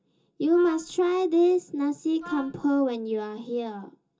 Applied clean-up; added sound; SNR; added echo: none; Wind instrument, woodwind instrument; 18 dB; reverberation time 0.2 s.